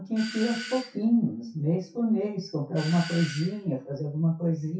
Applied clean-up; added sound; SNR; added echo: classical method WPE with log-MMSE.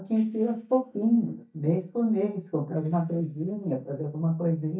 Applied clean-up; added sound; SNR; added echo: neural mask model DeepFilterNet 3.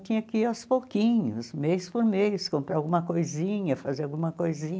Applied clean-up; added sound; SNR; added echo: none; none; none; none.